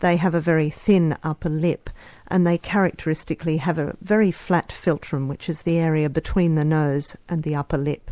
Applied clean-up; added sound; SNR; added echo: none; none; none; none.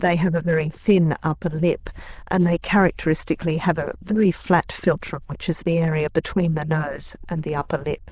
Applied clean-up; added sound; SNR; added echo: neural diffusion model UNIVERSE++.